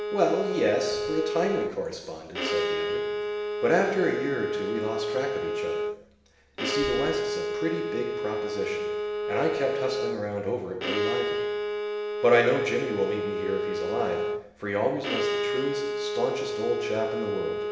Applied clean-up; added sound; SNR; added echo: none; Bowed string instrument; 1 dB; reverberation time 0.9 s.